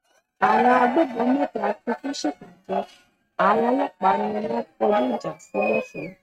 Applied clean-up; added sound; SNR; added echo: neural mask model RNNoise.